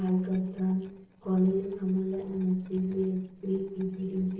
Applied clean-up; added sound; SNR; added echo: neural separator model SepFormer DNS4.